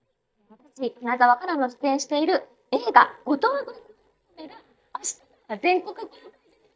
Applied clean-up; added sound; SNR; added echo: neural mask model DeepFilterNet 3.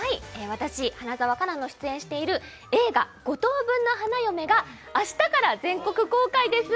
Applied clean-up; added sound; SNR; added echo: none; none; none; none.